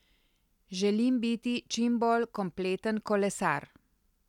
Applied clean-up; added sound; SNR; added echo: none; none; none; none.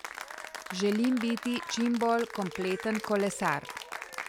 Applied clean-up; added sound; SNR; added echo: none; Applause / Cheering; 10 dB; none.